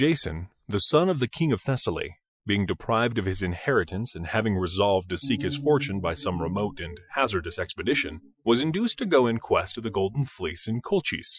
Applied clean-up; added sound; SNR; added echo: classical method Wiener filter.